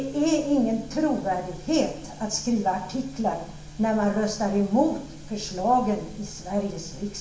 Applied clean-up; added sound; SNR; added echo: none; none; none; reverberation time 0.8 s.